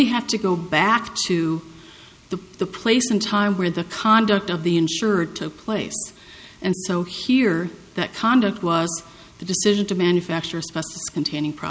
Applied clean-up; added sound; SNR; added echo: none; none; none; none.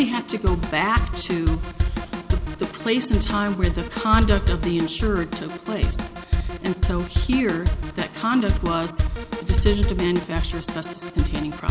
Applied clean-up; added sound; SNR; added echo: none; Drum kit; -1 dB; none.